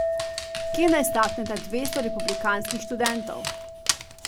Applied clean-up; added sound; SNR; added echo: none; Chink, clink + Dog; 2 dB; none.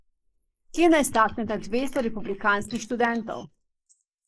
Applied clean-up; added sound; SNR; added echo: neural mask model Resemble Enhance denoiser.